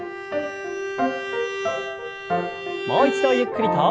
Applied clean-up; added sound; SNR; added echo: none; Bowed string instrument; 5 dB; none.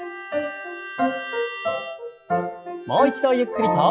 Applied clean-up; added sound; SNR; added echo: classical method log-MMSE.